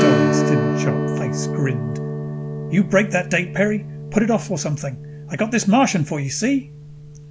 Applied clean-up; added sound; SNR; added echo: none; Strum; 2 dB; none.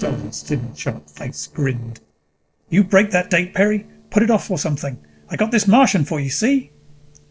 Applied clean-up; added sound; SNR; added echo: neural separator model SepFormer DNS4.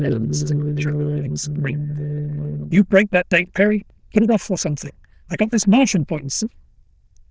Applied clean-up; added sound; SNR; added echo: neural diffusion model UNIVERSE++.